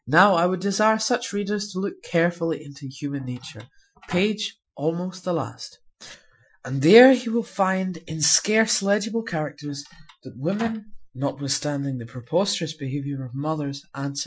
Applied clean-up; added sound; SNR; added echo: classical method Wiener filter.